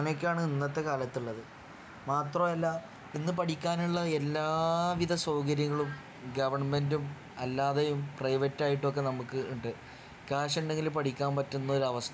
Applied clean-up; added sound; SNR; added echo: none; none; none; none.